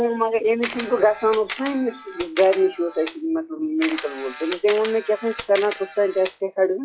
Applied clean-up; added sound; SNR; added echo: classical method log-MMSE.